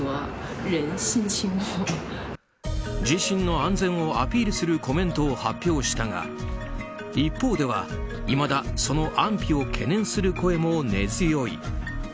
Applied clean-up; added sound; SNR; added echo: none; none; none; none.